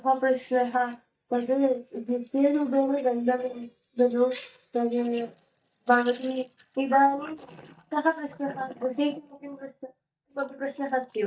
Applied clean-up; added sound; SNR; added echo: neural mask model DeepFilterNet 3.